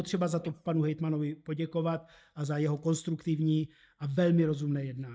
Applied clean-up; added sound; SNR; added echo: neural mask model DeepFilterNet 3.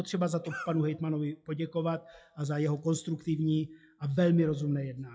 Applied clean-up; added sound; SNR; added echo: classical method WPE with log-MMSE.